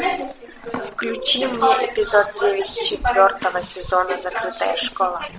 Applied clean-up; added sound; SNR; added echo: none; Livestock, farm animals, working animals; 18 dB; none.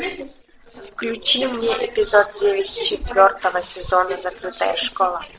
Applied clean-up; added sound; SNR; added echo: neural separator model SepFormer DNS4.